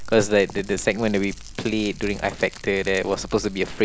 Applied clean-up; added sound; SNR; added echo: none; Fire; 14 dB; none.